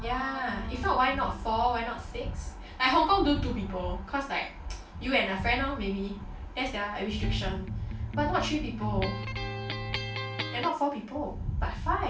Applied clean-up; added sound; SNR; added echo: none; Electric guitar; 5 dB; reverberation time 0.2 s.